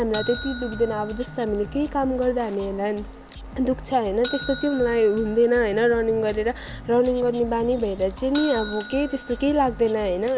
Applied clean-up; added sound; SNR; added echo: none; Drum kit + Bell; 13 dB; none.